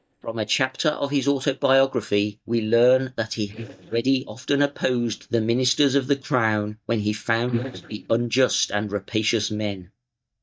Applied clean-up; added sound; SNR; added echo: neural mask model DeepFilterNet 3.